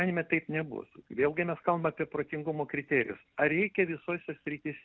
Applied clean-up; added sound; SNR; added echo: none; none; none; none.